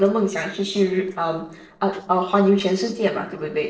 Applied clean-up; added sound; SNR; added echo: neural separator model SepFormer DNS4.